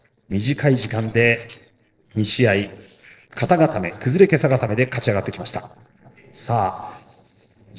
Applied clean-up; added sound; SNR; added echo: neural separator model SepFormer DNS4.